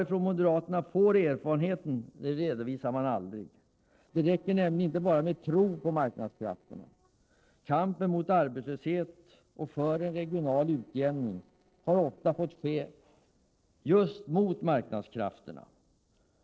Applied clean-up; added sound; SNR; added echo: neural separator model SepFormer DNS4.